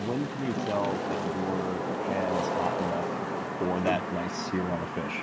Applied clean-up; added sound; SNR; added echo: none; Wind / Rain; -1 dB; none.